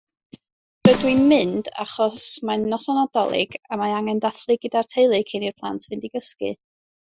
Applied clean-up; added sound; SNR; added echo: classical method Wiener filter.